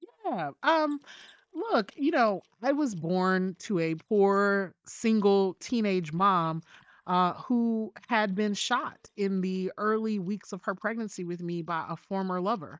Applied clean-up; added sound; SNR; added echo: neural mask model DeepFilterNet 3.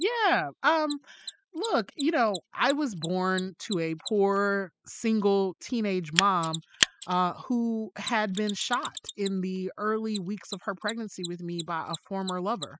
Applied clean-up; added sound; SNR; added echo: classical method spectral subtraction.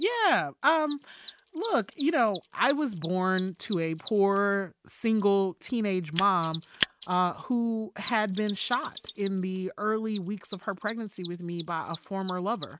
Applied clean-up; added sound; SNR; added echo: neural mask model RNNoise.